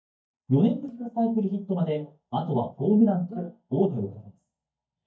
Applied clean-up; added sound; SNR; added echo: neural mask model DeepFilterNet 3.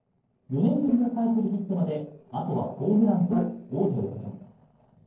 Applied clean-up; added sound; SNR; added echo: neural separator model SepFormer DNS4.